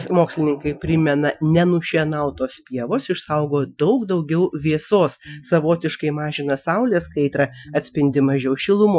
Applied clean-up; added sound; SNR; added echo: classical method Wiener filter.